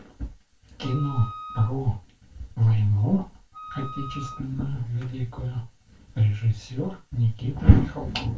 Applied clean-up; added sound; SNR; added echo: none; Wind instrument, woodwind instrument; 14 dB; reverberation time 0.2 s.